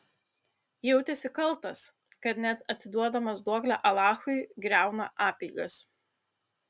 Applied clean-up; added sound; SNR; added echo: none; none; none; none.